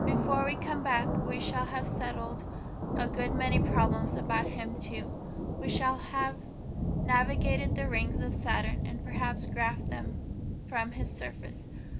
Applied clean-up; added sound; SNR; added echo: none; Thunder; -2 dB; none.